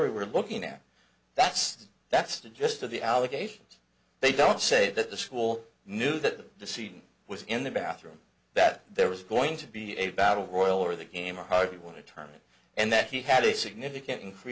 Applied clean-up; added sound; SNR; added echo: none; none; none; none.